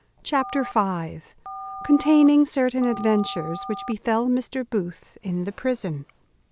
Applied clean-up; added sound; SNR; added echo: none; Telephone; 13 dB; none.